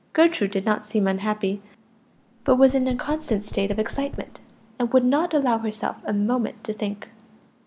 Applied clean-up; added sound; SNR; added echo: none; Knock; 13 dB; none.